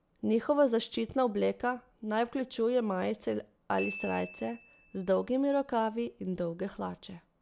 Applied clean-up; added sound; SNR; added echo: none; Glockenspiel; 17 dB; none.